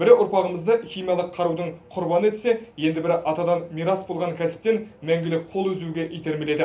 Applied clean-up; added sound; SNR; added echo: none; none; none; reverberation time 0.3 s.